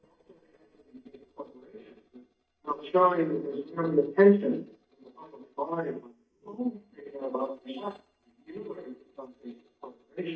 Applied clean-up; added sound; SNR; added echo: neural mask model DeepFilterNet 3.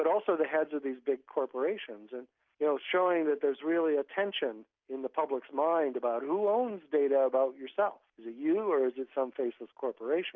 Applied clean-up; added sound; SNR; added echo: none; none; none; none.